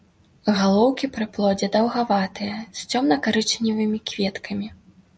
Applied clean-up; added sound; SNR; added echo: none; none; none; none.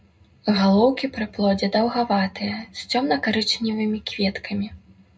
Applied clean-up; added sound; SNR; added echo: none; none; none; reverberation time 0.2 s.